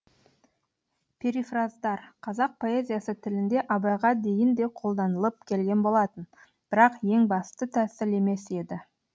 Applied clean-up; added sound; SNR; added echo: none; none; none; none.